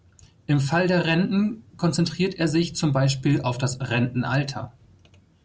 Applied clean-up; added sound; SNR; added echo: none; none; none; none.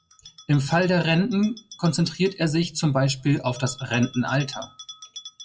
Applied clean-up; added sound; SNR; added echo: classical method WPE with log-MMSE.